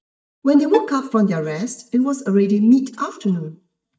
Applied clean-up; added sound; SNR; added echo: neural mask model DeepFilterNet 3.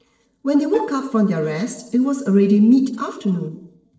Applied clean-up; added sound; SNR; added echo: neural separator model SepFormer DNS4.